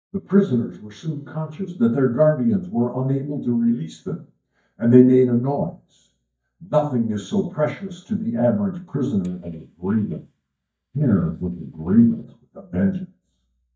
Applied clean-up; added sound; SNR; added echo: neural mask model DeepFilterNet 3.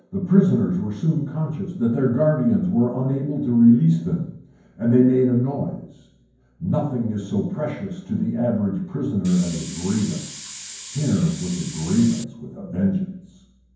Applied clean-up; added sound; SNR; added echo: none; Hiss; 14 dB; reverberation time 0.9 s.